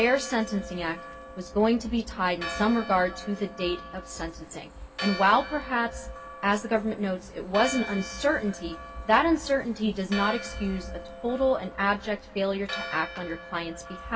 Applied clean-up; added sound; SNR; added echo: none; Church bell; 13 dB; reverberation time 2.7 s.